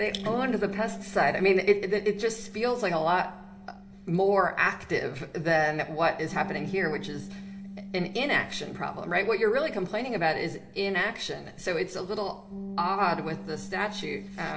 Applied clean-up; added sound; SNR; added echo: none; Bass guitar; 14 dB; reverberation time 0.5 s.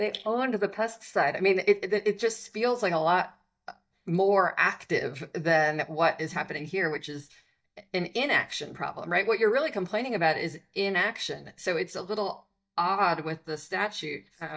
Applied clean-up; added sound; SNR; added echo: neural mask model DeepFilterNet 3.